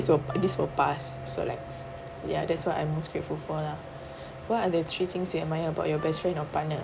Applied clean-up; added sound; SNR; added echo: none; Wind instrument, woodwind instrument + Keyboard (musical); 16 dB; none.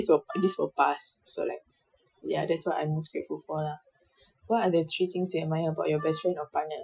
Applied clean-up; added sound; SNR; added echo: classical method Wiener filter.